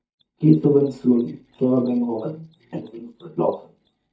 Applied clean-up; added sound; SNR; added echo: neural mask model DeepFilterNet 3.